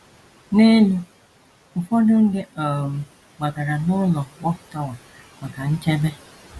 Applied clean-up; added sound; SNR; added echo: none; none; none; none.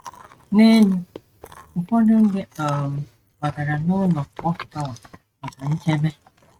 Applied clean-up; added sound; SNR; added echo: neural mask model RNNoise.